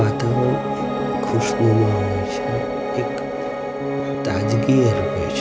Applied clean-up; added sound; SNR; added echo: none; Piano; 1 dB; none.